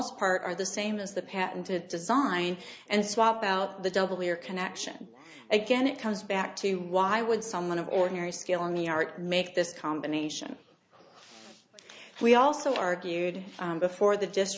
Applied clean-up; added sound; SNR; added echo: none; none; none; none.